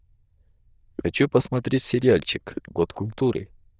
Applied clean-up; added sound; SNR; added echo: neural diffusion model UNIVERSE++.